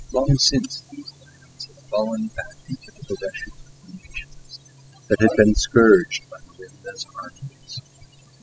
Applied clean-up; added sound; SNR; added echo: classical method spectral subtraction.